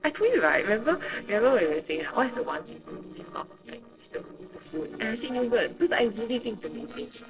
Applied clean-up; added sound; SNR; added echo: neural separator model SepFormer DNS4.